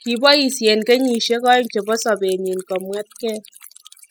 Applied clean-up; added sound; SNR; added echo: classical method spectral subtraction.